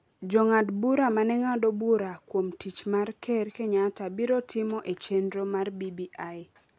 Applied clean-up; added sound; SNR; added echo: none; none; none; none.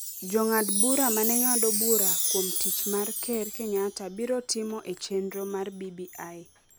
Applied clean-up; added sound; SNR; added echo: none; Chime; 0 dB; none.